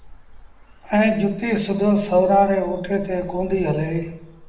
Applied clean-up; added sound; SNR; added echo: none; Traffic noise, roadway noise; 19 dB; reverberation time 0.7 s.